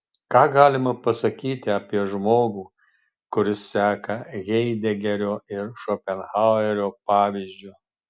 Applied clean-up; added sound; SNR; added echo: none; none; none; none.